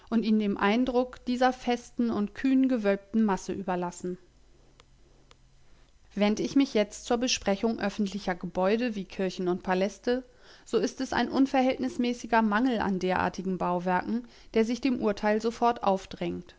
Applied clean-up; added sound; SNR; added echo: none; none; none; none.